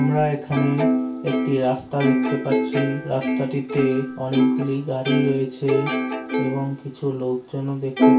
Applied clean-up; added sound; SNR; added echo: none; Plucked string instrument; -1 dB; reverberation time 0.2 s.